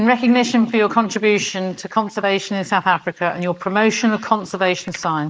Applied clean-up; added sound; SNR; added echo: neural mask model Resemble Enhance denoiser.